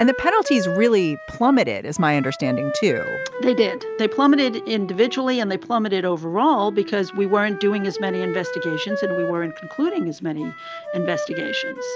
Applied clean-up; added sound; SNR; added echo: none; Wind instrument, woodwind instrument; 9 dB; none.